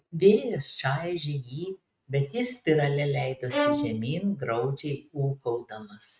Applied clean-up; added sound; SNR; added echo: neural mask model RNNoise.